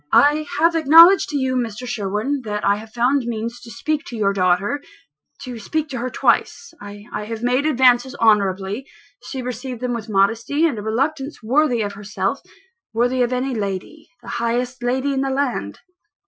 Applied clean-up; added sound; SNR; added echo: classical method Wiener filter.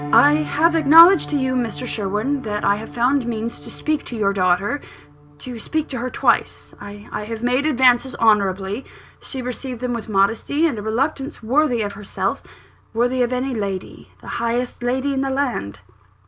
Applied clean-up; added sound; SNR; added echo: none; Piano; 17 dB; none.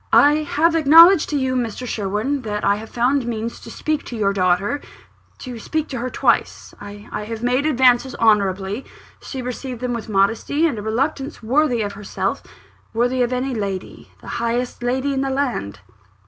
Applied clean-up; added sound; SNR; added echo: none; none; none; none.